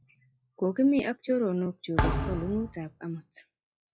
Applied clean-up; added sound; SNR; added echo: classical method log-MMSE.